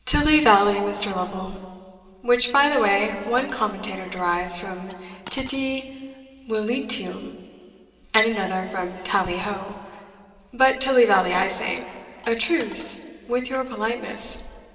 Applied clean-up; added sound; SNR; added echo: neural separator model SepFormer DNS4.